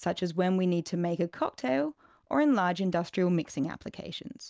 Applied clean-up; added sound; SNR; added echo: none; none; none; none.